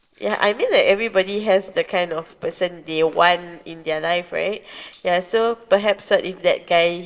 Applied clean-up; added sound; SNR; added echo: neural separator model SepFormer DNS4.